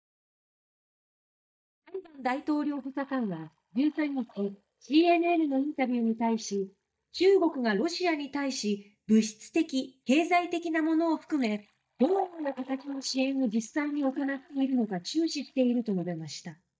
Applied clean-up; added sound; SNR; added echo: neural mask model DeepFilterNet 3.